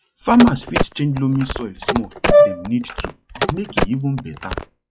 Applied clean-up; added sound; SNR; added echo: classical method log-MMSE.